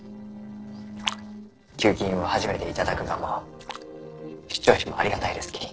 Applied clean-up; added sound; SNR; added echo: neural separator model SepFormer DNS4.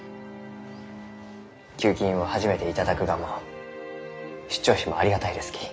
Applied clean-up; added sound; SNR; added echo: none; none; none; none.